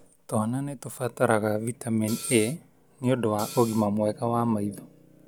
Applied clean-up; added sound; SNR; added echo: none; Hi-hat; 13 dB; none.